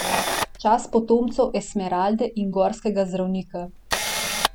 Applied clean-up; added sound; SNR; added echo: none; Camera; 6 dB; none.